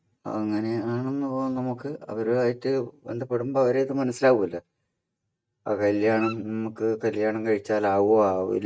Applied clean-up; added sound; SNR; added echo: neural mask model RNNoise.